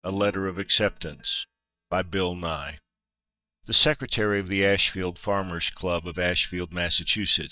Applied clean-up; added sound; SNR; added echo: neural mask model DeepFilterNet 3.